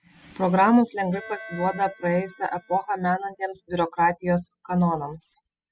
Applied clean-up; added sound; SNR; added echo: classical method spectral subtraction.